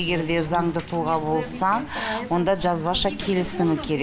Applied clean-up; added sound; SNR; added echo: none; none; none; none.